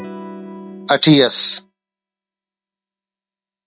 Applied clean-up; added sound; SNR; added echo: neural mask model RNNoise.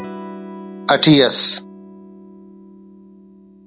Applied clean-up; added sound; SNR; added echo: none; Electric guitar / Strum; 15 dB; none.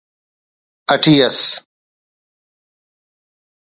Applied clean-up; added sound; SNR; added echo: none; none; none; none.